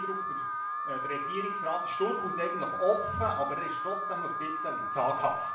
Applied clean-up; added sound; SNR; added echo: none; Alarm; 0 dB; reverberation time 0.5 s.